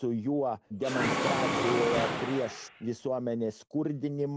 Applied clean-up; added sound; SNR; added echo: none; Mechanisms; 0 dB; none.